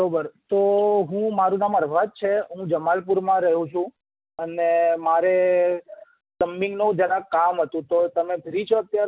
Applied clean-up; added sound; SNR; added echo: none; none; none; none.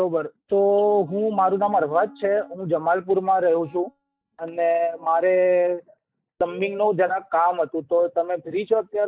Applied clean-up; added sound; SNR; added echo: neural mask model DeepFilterNet 3.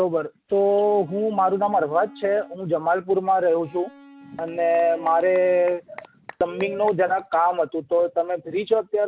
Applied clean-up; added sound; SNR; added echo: none; Electric guitar + Applause / Cheering / Clapping; 19 dB; none.